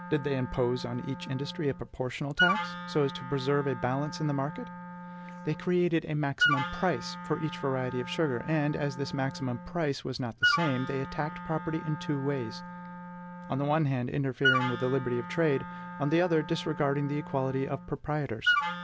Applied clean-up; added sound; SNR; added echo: none; Wind instrument, woodwind instrument; 5 dB; none.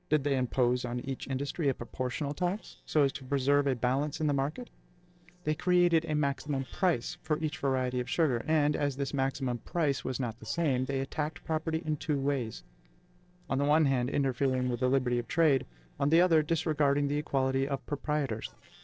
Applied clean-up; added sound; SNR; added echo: neural separator model SepFormer DNS4.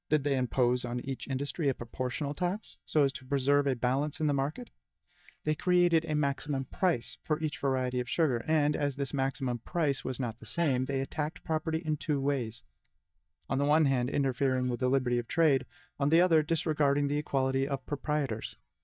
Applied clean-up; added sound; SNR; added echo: neural mask model DeepFilterNet 3.